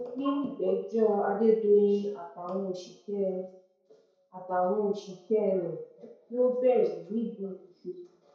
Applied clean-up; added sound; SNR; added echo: none; none; none; reverberation time 0.5 s.